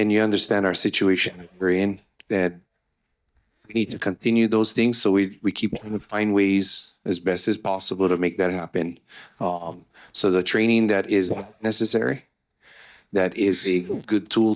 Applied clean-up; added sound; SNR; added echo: neural mask model DeepFilterNet 3.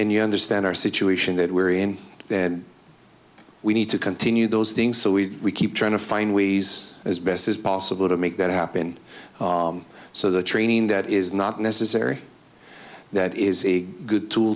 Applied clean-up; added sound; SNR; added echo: none; none; none; none.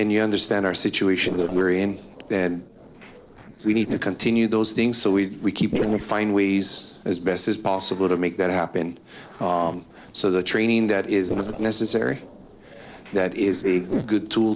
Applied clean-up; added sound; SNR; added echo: neural separator model SepFormer DNS4.